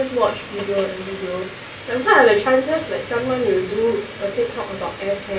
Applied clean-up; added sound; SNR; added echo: none; Sawing; 11 dB; reverberation time 0.6 s.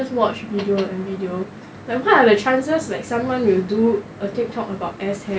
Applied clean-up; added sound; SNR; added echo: none; none; none; none.